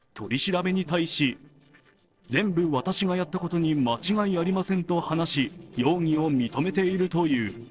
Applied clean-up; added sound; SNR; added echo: neural separator model SepFormer DNS4.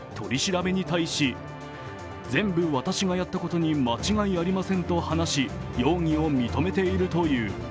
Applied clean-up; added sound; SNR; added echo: none; none; none; none.